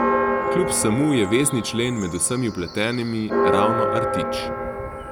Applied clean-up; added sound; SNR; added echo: none; Church bell; 1 dB; none.